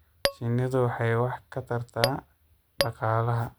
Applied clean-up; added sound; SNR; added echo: none; Tap / Glass; 2 dB; none.